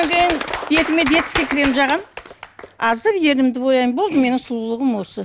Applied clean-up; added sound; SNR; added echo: none; none; none; none.